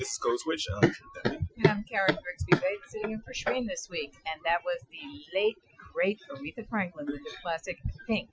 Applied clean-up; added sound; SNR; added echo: classical method Wiener filter.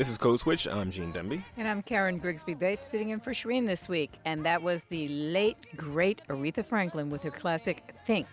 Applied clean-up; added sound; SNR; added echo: none; none; none; none.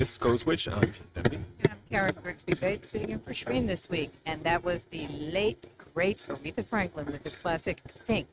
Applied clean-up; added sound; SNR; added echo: neural mask model RNNoise.